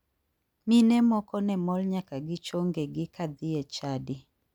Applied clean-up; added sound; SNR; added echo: none; none; none; none.